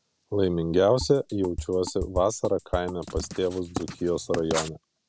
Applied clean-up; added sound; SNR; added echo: none; Writing + Drum kit; 10 dB; none.